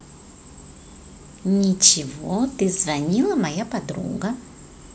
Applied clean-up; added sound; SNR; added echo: none; none; none; none.